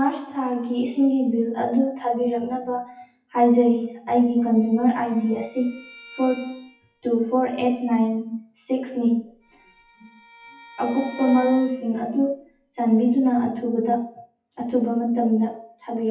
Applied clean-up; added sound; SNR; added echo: classical method WPE with log-MMSE.